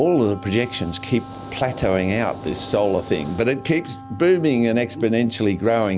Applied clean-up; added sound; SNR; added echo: none; Hiss + Wind instrument, woodwind instrument; 16 dB; none.